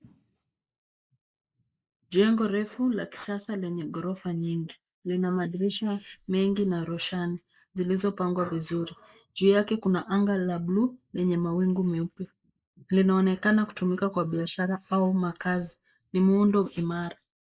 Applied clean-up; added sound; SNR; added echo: neural mask model Resemble Enhance denoiser.